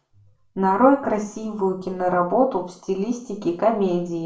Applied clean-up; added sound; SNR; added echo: none; none; none; reverberation time 0.4 s.